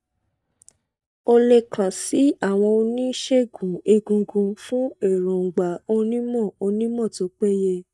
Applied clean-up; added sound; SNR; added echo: neural mask model DeepFilterNet 3.